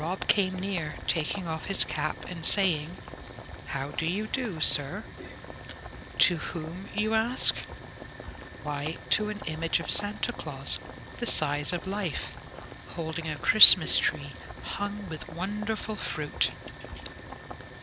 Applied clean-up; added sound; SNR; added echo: none; Boiling; 9 dB; none.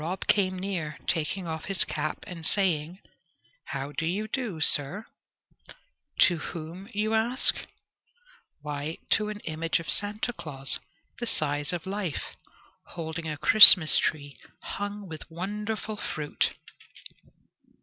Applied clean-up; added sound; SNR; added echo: none; none; none; none.